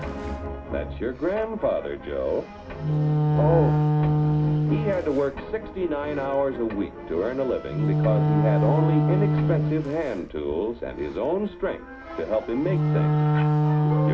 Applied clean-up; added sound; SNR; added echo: none; Wind instrument, woodwind instrument; -2 dB; reverberation time 0.2 s.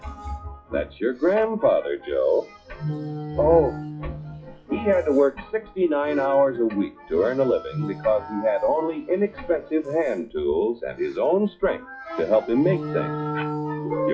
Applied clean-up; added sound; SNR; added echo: classical method WPE with log-MMSE.